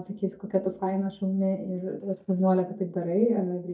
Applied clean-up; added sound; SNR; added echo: neural mask model DeepFilterNet 3.